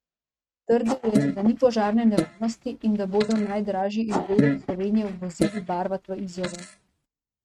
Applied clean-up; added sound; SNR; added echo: neural mask model RNNoise.